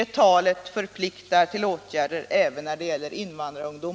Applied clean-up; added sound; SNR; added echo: none; none; none; none.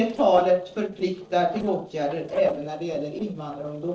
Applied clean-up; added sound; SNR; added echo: neural separator model SepFormer DNS4.